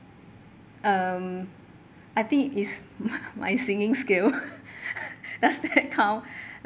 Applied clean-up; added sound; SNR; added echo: none; none; none; none.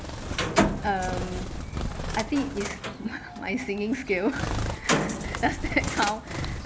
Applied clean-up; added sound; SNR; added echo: none; Bird; -1 dB; none.